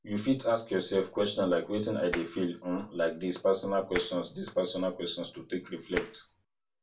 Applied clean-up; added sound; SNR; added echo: none; Tap; 9 dB; reverberation time 0.2 s.